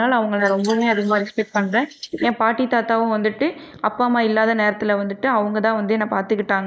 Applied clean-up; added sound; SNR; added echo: neural mask model Resemble Enhance denoiser.